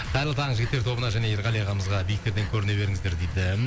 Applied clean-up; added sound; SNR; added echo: none; Engine + Breathing; 11 dB; none.